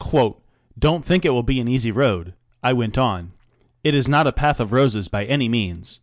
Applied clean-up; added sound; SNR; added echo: none; none; none; none.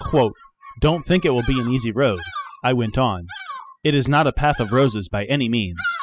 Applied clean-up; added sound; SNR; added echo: classical method spectral subtraction.